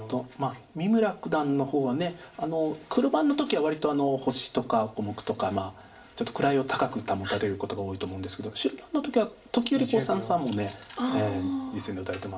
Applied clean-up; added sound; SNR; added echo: none; none; none; reverberation time 0.4 s.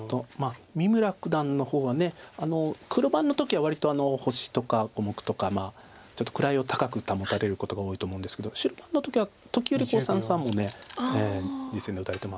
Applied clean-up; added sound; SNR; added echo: none; none; none; none.